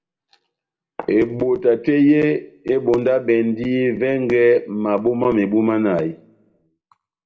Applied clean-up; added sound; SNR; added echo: none; none; none; reverberation time 0.5 s.